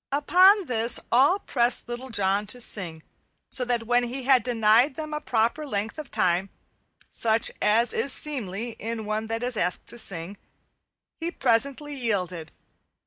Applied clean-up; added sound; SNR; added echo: none; none; none; none.